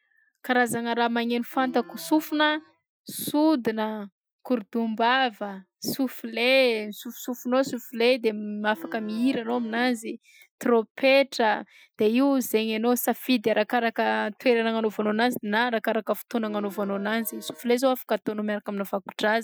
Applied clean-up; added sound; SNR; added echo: classical method Wiener filter.